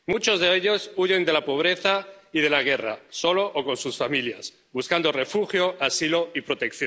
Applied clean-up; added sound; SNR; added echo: none; none; none; none.